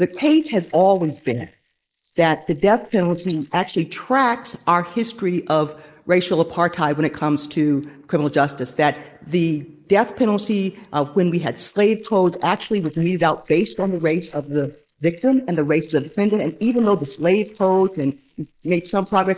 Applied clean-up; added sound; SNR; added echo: neural mask model Resemble Enhance denoiser.